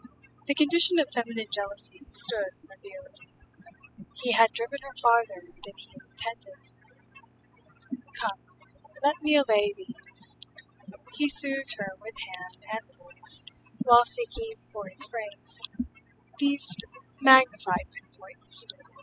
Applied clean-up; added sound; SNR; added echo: classical method spectral subtraction.